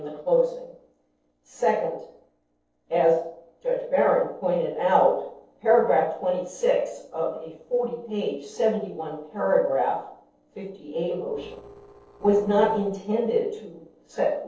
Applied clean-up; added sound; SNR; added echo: neural separator model SepFormer DNS4.